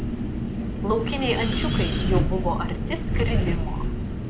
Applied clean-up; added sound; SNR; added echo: none; Wind; -5 dB; none.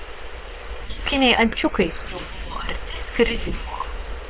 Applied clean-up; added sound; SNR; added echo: neural separator model SepFormer WHAM!.